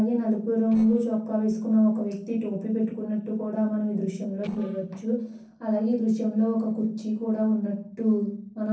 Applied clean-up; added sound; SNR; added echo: neural separator model SepFormer DNS4.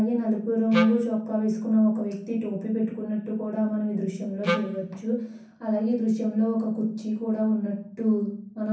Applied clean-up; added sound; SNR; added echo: none; Wind instrument, woodwind instrument; 3 dB; reverberation time 0.6 s.